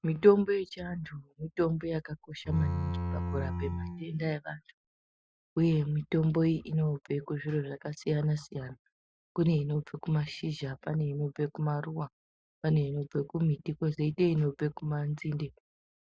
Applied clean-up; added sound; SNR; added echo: classical method Wiener filter.